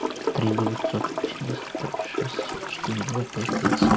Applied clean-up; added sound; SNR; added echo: none; Toilet flush / Gurgling; -3 dB; none.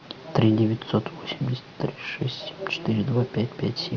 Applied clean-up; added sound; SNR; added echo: none; none; none; none.